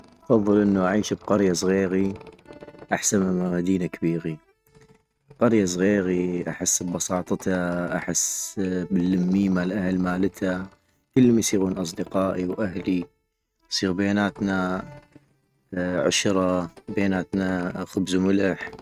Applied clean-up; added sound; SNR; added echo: neural mask model RNNoise.